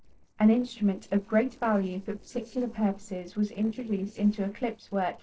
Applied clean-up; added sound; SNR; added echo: neural separator model SepFormer DNS4.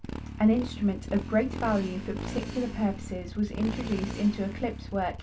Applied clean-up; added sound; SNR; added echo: none; Motorcycle; 8 dB; reverberation time 0.2 s.